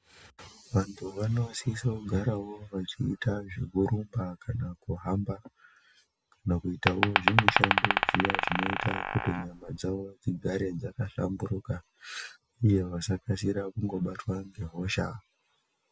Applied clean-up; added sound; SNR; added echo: none; Glass; -4 dB; none.